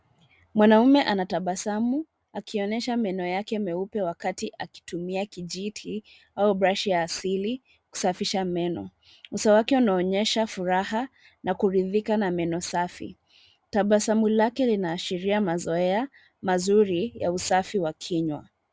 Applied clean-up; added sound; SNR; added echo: none; none; none; none.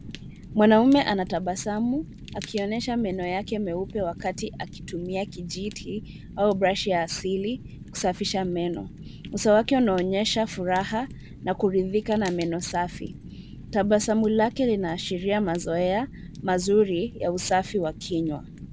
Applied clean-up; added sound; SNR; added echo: none; Fire; 15 dB; none.